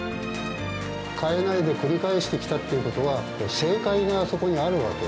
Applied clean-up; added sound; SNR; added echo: none; none; none; none.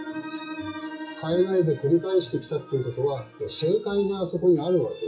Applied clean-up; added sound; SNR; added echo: classical method WPE with log-MMSE.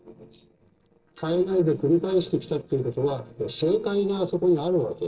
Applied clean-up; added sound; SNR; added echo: neural separator model SepFormer DNS4.